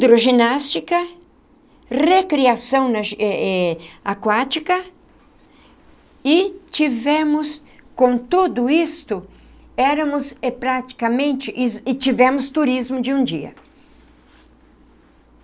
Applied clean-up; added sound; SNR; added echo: none; none; none; none.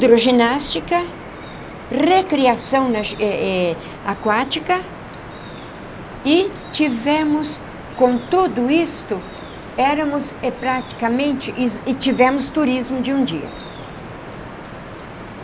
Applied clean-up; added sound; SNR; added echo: none; Drip; 14 dB; none.